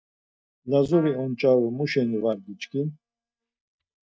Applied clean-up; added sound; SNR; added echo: neural mask model DeepFilterNet 3.